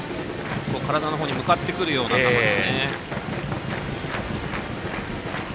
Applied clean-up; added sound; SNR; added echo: none; none; none; none.